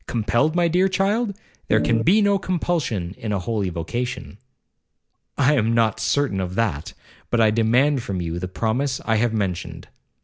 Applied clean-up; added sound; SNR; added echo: none; Organ; 0 dB; none.